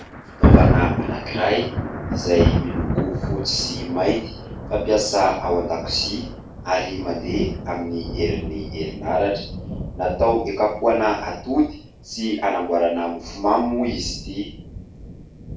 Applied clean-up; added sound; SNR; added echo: none; Thunder; 1 dB; reverberation time 0.4 s.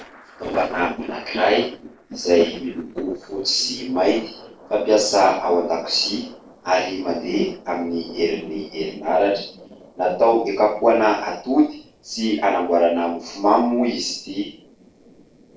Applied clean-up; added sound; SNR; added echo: neural separator model SepFormer DNS4.